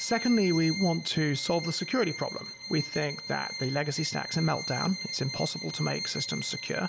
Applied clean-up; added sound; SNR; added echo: none; Bowed string instrument; 8 dB; none.